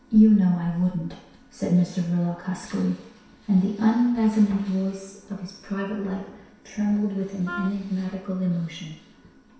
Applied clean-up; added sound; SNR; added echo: none; Wind instrument, woodwind instrument; 13 dB; reverberation time 0.7 s.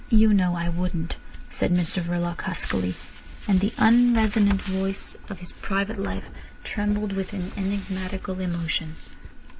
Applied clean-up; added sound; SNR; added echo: none; none; none; none.